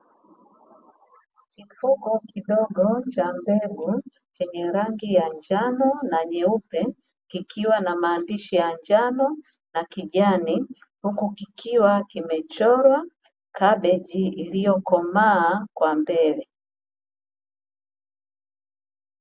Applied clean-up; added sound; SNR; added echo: none; none; none; none.